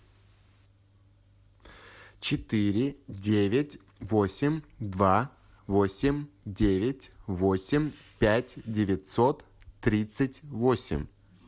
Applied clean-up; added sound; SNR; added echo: none; none; none; none.